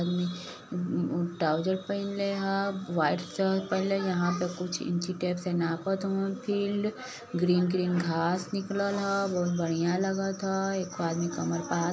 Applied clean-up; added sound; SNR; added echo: none; none; none; none.